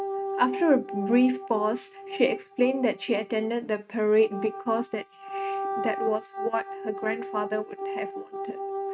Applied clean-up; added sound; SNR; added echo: neural mask model RNNoise.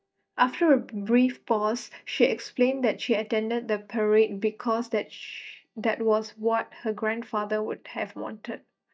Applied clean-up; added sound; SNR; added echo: neural mask model DeepFilterNet 3.